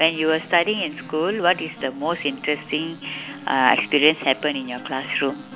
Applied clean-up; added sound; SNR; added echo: none; Acoustic guitar; 18 dB; none.